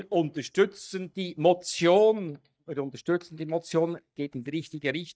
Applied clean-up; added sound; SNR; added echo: neural mask model DeepFilterNet 3.